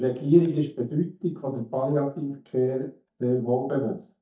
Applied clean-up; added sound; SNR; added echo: neural mask model DeepFilterNet 3.